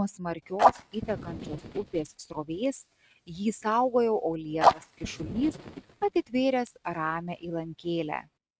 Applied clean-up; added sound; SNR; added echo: neural mask model RNNoise.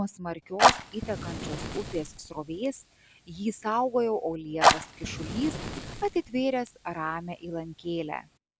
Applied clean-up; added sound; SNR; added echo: none; Fire; -1 dB; none.